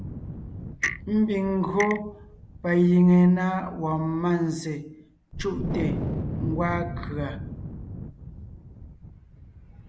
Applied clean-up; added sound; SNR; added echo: none; Wind + Clock; 8 dB; none.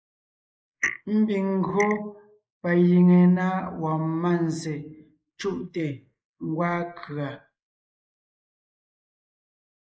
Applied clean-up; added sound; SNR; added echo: neural mask model Resemble Enhance denoiser.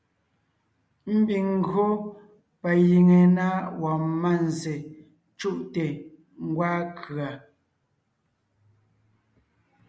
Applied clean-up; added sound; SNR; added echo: none; none; none; none.